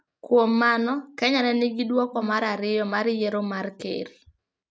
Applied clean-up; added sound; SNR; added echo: neural mask model RNNoise.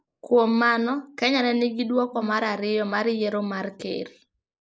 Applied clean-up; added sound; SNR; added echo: neural mask model Resemble Enhance denoiser.